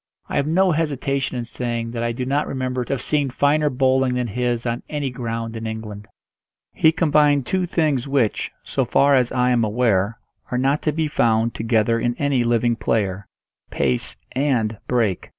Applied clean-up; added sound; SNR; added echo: none; none; none; none.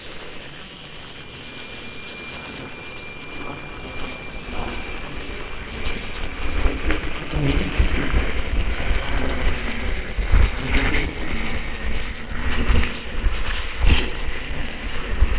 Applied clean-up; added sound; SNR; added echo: neural separator model SepFormer WHAMR!.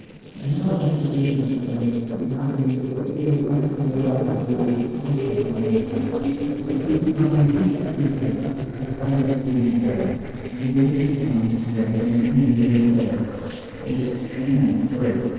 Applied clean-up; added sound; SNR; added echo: neural separator model SepFormer DNS4.